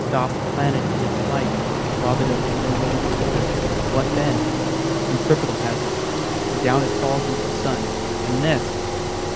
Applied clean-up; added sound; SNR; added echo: none; Engine; -4 dB; none.